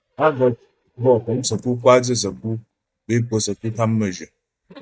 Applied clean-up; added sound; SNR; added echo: neural mask model DeepFilterNet 3.